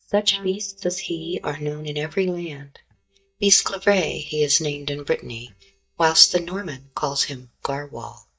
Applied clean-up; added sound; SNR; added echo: neural mask model DeepFilterNet 3.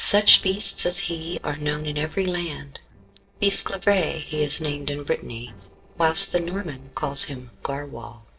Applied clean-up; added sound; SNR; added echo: neural separator model SepFormer DNS4.